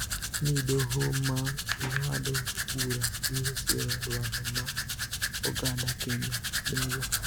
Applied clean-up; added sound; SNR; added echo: none; Domestic sounds, home sounds; -1 dB; none.